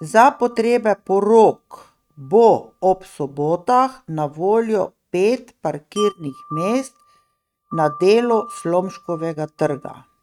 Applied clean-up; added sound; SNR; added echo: neural mask model RNNoise.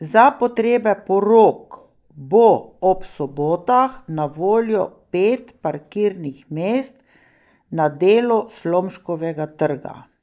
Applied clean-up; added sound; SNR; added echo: neural mask model Resemble Enhance denoiser.